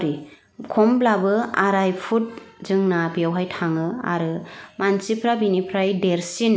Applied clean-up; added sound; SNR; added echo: none; none; none; none.